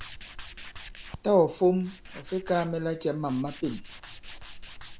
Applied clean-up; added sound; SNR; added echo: none; Tools; 14 dB; none.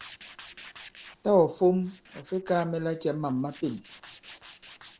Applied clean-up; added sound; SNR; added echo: neural separator model SepFormer DNS4.